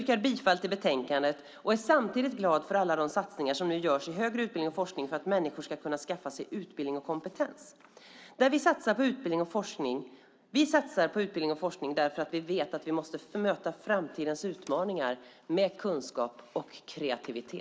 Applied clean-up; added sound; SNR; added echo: none; none; none; none.